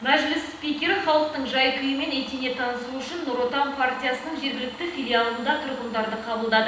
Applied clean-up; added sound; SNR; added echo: none; Domestic sounds, home sounds; 18 dB; reverberation time 0.9 s.